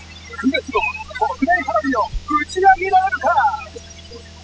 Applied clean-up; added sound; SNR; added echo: classical method spectral subtraction.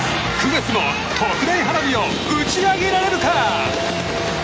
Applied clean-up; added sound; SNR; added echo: none; none; none; none.